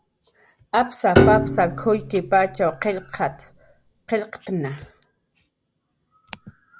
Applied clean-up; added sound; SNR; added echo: none; Piano; -1 dB; none.